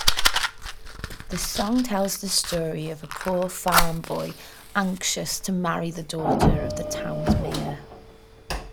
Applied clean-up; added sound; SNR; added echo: none; Printer + Fire; -2 dB; none.